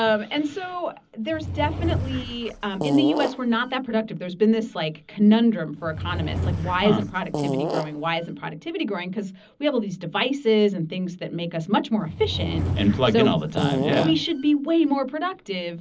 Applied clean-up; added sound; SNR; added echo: none; Fart / Drawer open or close; 5 dB; reverberation time 0.4 s.